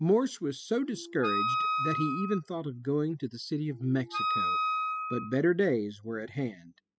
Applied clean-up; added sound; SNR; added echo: classical method spectral subtraction.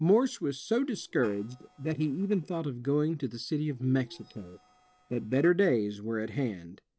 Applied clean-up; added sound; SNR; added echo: neural separator model SepFormer DNS4.